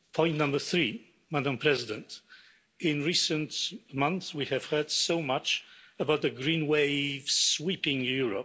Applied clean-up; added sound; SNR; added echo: none; none; none; none.